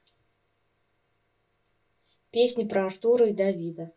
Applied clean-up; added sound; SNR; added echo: none; none; none; reverberation time 0.1 s.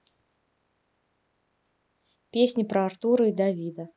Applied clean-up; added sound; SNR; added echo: none; none; none; none.